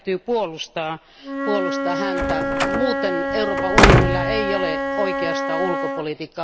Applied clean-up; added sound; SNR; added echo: none; Wind instrument, woodwind instrument + Slam; -4 dB; none.